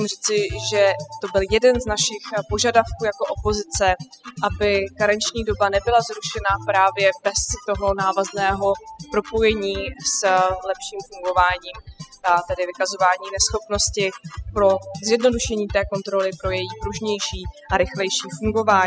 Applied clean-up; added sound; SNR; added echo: classical method spectral subtraction.